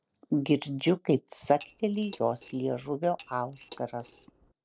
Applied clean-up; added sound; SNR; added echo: neural separator model SepFormer DNS4.